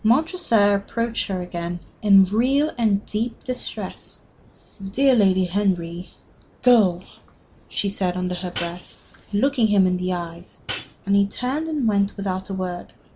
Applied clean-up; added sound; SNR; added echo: none; Hi-hat; 11 dB; none.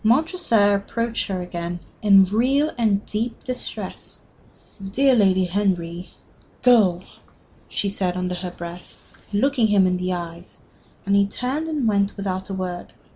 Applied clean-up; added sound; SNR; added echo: none; none; none; none.